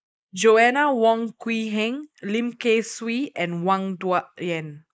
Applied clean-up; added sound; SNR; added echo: neural mask model Resemble Enhance denoiser.